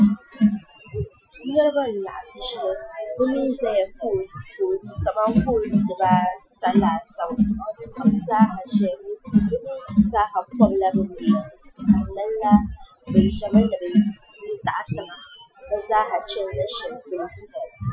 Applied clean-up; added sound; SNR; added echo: classical method Wiener filter.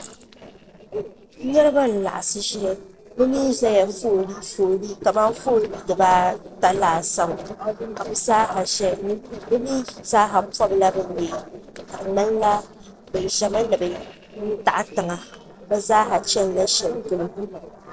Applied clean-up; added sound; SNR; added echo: neural separator model SepFormer DNS4.